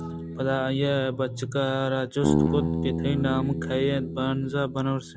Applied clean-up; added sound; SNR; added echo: none; Bass guitar; 3 dB; none.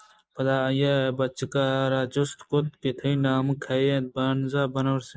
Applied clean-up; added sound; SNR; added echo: neural mask model Resemble Enhance denoiser.